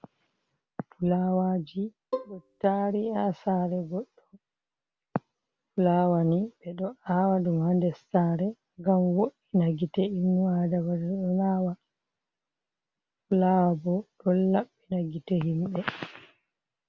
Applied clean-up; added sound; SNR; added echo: none; Bowed string instrument; 9 dB; none.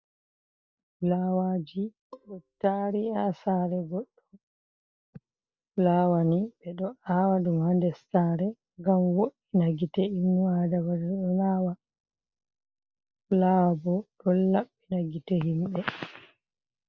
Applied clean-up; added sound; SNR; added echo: neural mask model DeepFilterNet 3.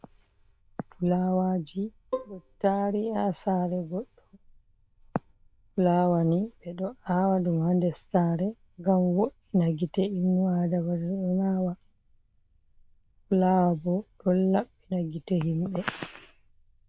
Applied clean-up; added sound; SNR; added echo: neural diffusion model UNIVERSE++.